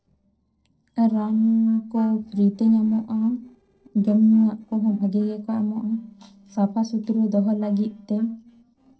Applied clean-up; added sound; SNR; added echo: neural separator model SepFormer DNS4.